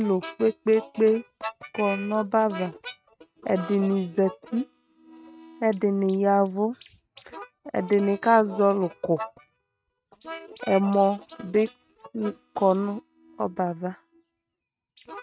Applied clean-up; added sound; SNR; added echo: neural mask model RNNoise.